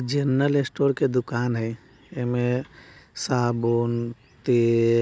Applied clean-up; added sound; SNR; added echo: none; none; none; none.